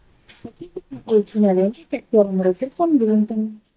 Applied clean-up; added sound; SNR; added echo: neural mask model DeepFilterNet 3.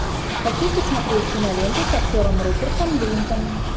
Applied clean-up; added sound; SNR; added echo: none; Train; -2 dB; none.